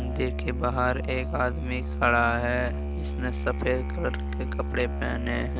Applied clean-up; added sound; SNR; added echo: none; Musical instrument; 1 dB; none.